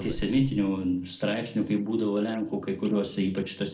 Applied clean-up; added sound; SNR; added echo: neural separator model SepFormer DNS4.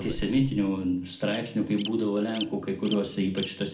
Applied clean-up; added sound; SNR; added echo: none; Bird vocalization, bird call, bird song; 14 dB; reverberation time 0.4 s.